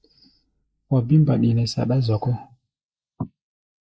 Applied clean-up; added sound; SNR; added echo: neural mask model Resemble Enhance denoiser.